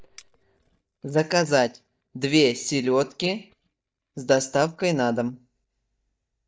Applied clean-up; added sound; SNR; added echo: neural mask model DeepFilterNet 3.